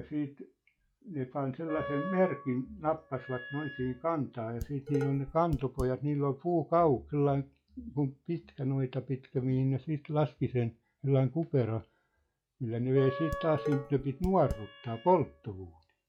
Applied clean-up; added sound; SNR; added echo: classical method log-MMSE.